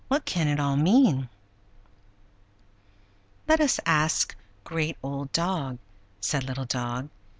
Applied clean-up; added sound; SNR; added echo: none; none; none; none.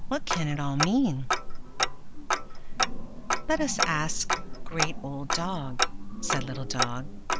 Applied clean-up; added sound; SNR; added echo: none; Tick-tock; -2 dB; none.